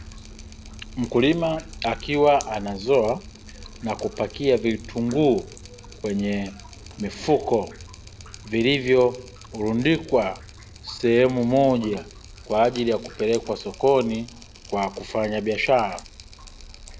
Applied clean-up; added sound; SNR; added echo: none; Drip; 18 dB; none.